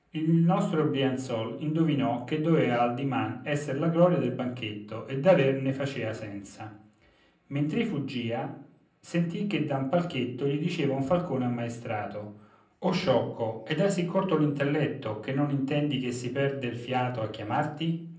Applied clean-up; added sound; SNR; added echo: none; none; none; reverberation time 0.6 s.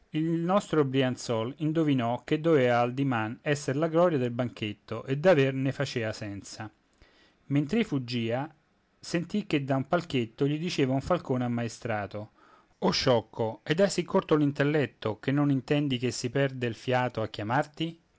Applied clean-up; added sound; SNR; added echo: none; none; none; none.